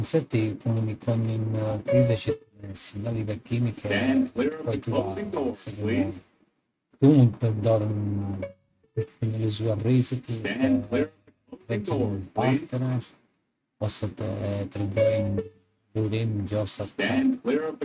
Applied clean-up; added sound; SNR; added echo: neural mask model RNNoise.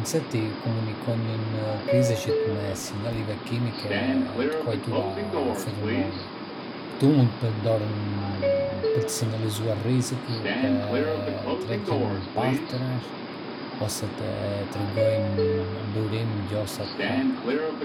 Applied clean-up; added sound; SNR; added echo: none; Subway, metro, underground; 1 dB; none.